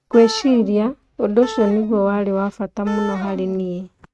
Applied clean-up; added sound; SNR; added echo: neural mask model RNNoise.